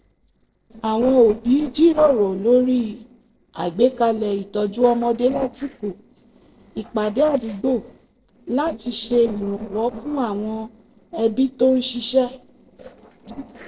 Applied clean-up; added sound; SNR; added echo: neural separator model SepFormer DNS4.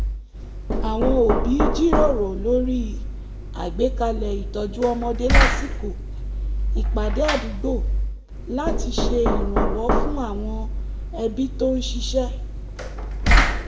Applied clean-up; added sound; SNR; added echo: none; Knock; -3 dB; reverberation time 0.7 s.